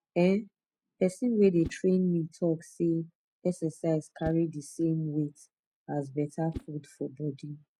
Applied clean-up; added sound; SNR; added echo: none; Whoosh, swoosh, swish; 20 dB; none.